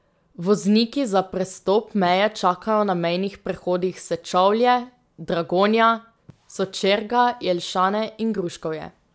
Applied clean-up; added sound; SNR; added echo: none; none; none; none.